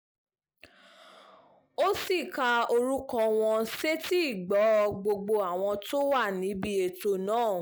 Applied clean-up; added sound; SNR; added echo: none; none; none; none.